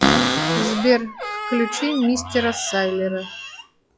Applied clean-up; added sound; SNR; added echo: classical method log-MMSE.